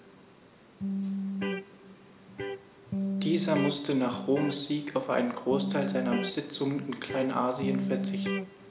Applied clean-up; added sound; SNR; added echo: none; Electric guitar; 3 dB; none.